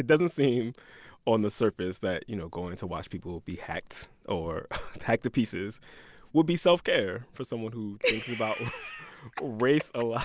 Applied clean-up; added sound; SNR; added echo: none; none; none; none.